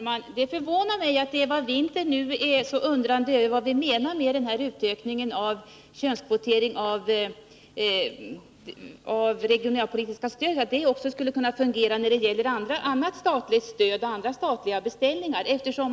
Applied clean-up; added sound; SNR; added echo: none; none; none; none.